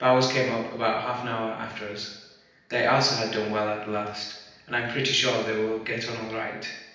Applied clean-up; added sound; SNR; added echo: none; none; none; reverberation time 0.9 s.